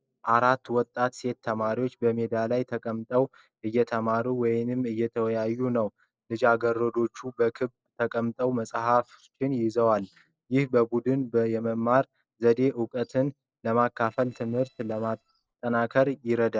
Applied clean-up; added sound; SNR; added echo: neural separator model SepFormer DNS4.